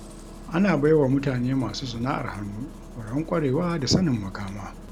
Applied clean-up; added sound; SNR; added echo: none; Engine starting; 16 dB; none.